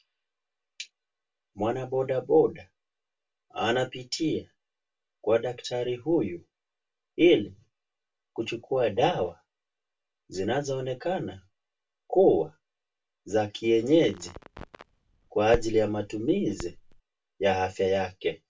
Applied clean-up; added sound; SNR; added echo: none; Crackle; 13 dB; reverberation time 0.2 s.